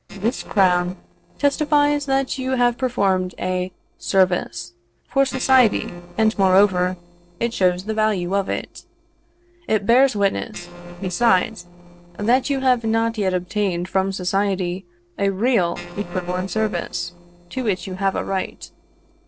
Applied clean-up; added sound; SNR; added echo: neural separator model SepFormer DNS4.